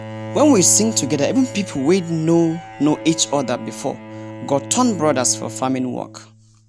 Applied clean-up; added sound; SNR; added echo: none; Bowed string instrument; 13 dB; none.